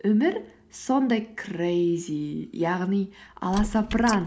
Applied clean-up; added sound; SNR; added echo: neural mask model Resemble Enhance denoiser.